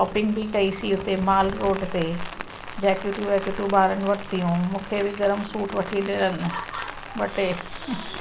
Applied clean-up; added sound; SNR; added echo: none; Rain; 12 dB; none.